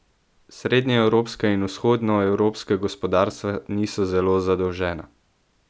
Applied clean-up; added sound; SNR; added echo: none; none; none; none.